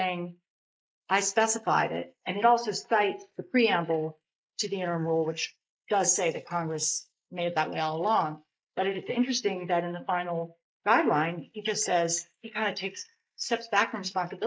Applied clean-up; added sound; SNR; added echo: neural mask model Resemble Enhance denoiser.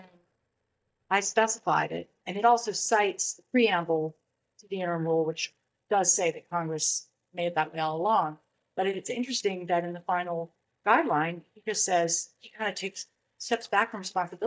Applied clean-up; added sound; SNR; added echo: neural mask model DeepFilterNet 3.